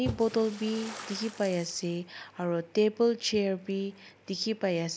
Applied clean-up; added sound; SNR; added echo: none; Splash, splatter; 15 dB; none.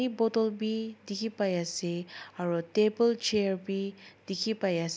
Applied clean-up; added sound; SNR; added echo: none; none; none; none.